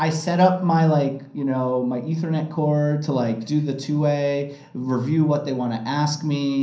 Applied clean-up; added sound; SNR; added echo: none; none; none; reverberation time 0.6 s.